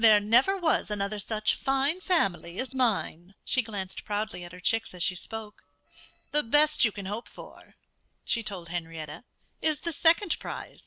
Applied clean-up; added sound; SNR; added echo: neural separator model SepFormer DNS4.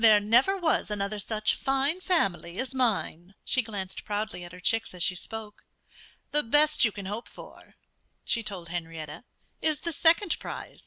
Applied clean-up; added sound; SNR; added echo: none; none; none; none.